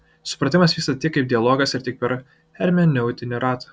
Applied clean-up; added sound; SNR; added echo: none; none; none; none.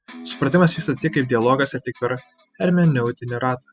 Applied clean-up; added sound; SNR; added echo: classical method spectral subtraction.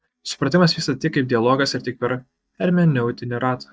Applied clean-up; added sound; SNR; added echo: neural mask model DeepFilterNet 3.